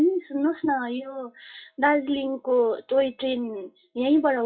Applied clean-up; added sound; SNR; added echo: classical method WPE with log-MMSE.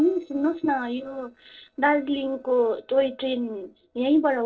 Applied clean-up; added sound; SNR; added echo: neural separator model SepFormer DNS4.